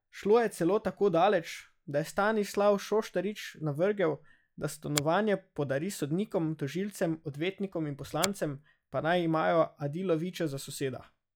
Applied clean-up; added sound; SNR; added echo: classical method log-MMSE.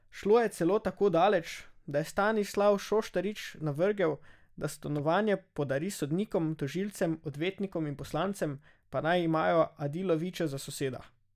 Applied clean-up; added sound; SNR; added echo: neural mask model DeepFilterNet 3.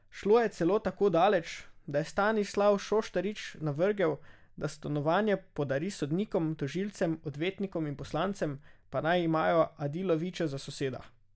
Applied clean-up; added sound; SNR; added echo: none; none; none; none.